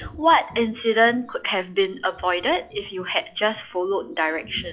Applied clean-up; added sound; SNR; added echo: classical method log-MMSE.